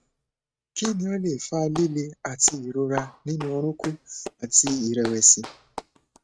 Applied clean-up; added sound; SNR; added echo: neural mask model RNNoise.